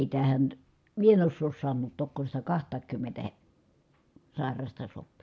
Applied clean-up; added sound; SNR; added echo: none; none; none; none.